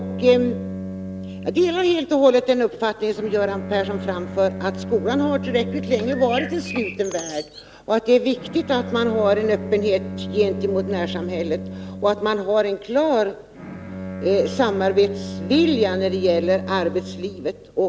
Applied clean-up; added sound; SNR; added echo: none; Bird + Bowed string instrument; 10 dB; none.